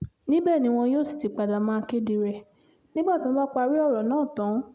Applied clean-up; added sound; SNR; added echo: none; none; none; none.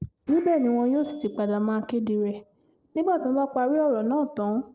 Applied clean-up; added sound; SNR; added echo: neural separator model SepFormer DNS4.